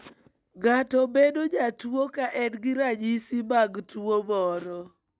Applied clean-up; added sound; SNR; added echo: none; none; none; none.